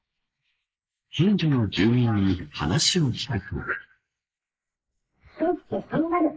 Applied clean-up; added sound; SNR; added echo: neural mask model Resemble Enhance denoiser.